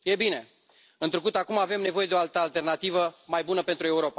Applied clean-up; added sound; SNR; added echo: none; none; none; none.